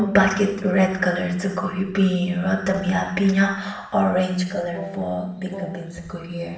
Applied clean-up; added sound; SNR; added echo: none; Wind instrument, woodwind instrument; 15 dB; reverberation time 0.7 s.